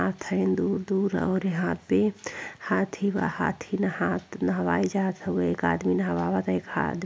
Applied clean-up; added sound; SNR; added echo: none; none; none; none.